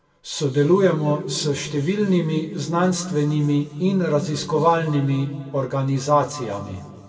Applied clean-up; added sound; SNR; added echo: none; none; none; reverberation time 2.0 s.